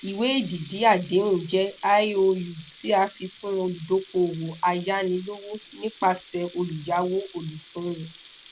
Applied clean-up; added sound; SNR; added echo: none; Sink (filling or washing) / Water tap, faucet; 16 dB; none.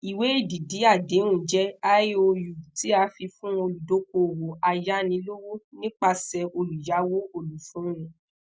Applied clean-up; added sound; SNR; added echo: none; none; none; none.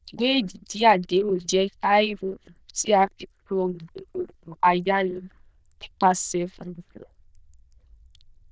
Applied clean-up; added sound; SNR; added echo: neural diffusion model UNIVERSE++.